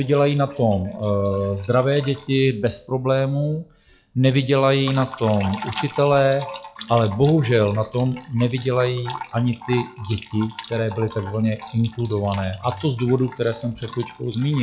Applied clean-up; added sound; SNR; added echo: classical method log-MMSE.